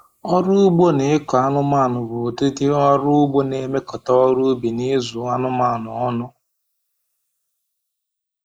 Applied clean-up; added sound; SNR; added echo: neural mask model Resemble Enhance denoiser.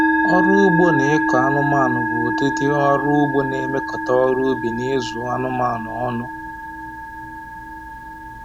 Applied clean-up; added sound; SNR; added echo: none; Musical instrument; 1 dB; none.